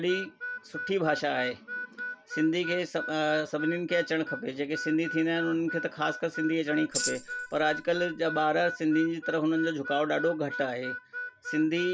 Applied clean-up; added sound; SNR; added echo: none; Harmonica + Tambourine; 9 dB; none.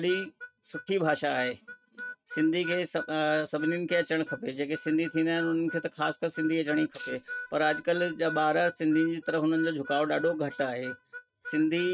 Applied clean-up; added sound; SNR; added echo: neural mask model RNNoise.